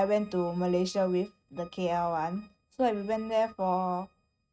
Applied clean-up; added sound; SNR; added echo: neural mask model RNNoise.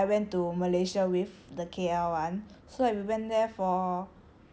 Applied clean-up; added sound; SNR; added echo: none; none; none; none.